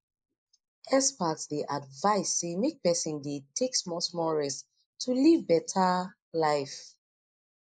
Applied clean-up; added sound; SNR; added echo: neural mask model Resemble Enhance denoiser.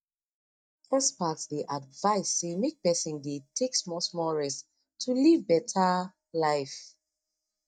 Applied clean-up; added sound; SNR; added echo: neural mask model DeepFilterNet 3.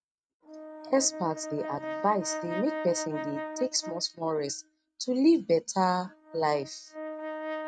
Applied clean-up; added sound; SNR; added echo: neural mask model RNNoise.